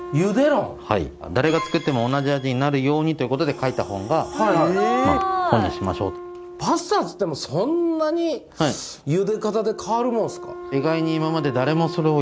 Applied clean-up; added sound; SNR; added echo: none; Wind instrument, woodwind instrument; 15 dB; none.